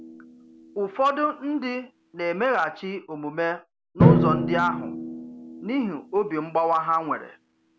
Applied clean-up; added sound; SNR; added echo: none; Drum; 1 dB; none.